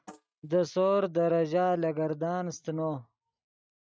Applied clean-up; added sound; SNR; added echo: neural mask model RNNoise.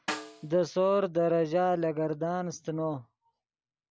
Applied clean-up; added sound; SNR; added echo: none; Snare drum; 14 dB; none.